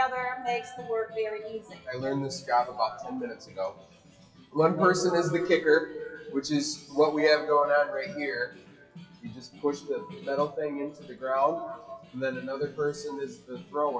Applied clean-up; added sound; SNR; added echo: classical method WPE with log-MMSE.